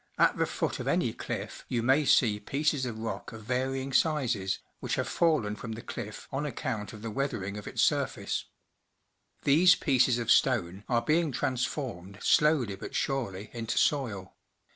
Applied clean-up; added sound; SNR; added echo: none; none; none; none.